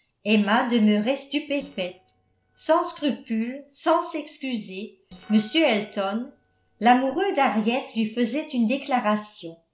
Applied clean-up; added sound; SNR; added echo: neural separator model SepFormer DNS4.